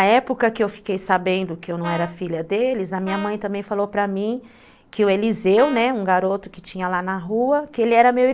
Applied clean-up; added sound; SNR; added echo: none; Brass instrument; 16 dB; none.